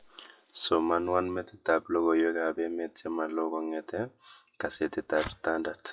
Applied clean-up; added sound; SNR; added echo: classical method WPE with log-MMSE.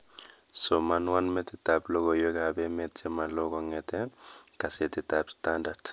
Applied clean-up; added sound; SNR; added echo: none; none; none; none.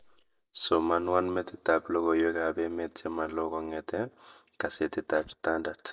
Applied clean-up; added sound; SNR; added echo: neural mask model DeepFilterNet 3.